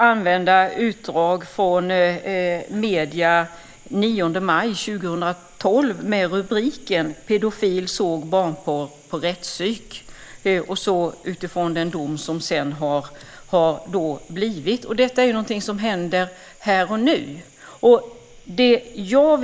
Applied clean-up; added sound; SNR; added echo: neural mask model Resemble Enhance denoiser.